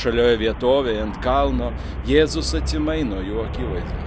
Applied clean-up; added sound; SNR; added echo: none; Traffic noise, roadway noise; 5 dB; none.